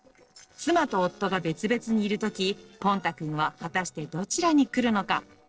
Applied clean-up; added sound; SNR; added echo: neural separator model SepFormer DNS4.